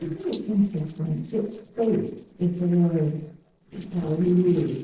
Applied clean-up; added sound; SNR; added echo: neural separator model SepFormer DNS4.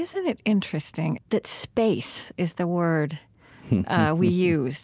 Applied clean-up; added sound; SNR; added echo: none; none; none; none.